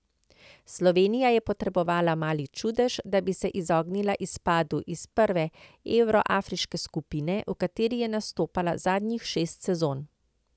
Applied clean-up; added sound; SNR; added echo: none; none; none; none.